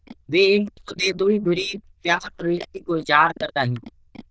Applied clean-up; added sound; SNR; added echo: neural diffusion model UNIVERSE++.